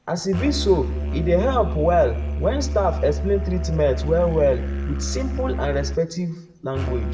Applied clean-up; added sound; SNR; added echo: none; Musical instrument; 3 dB; reverberation time 0.6 s.